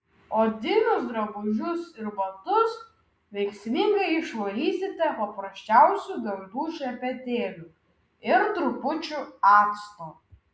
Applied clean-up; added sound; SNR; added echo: none; none; none; none.